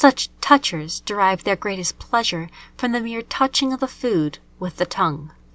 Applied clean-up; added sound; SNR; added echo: none; none; none; none.